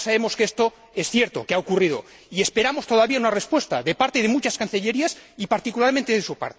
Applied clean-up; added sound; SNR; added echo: none; none; none; none.